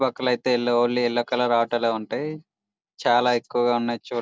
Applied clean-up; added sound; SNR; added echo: none; none; none; none.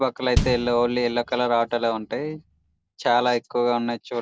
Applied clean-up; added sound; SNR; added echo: none; Bass drum; 8 dB; none.